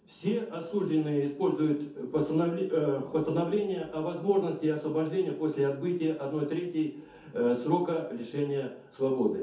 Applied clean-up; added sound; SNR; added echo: none; none; none; reverberation time 0.5 s.